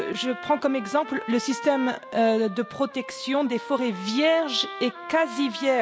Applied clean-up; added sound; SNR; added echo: none; Trumpet; 13 dB; none.